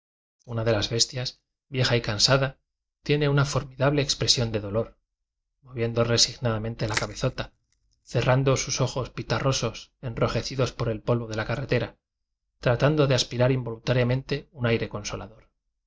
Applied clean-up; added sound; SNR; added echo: neural mask model DeepFilterNet 3.